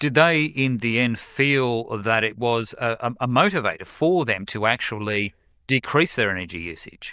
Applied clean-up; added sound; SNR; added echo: neural diffusion model UNIVERSE++.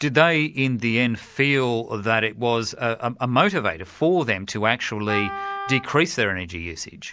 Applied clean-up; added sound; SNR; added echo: none; Wind instrument, woodwind instrument; 10 dB; none.